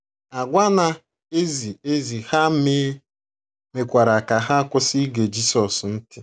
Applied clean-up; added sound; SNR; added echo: none; none; none; none.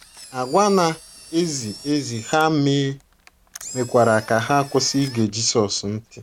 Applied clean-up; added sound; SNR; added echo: none; Engine; 20 dB; none.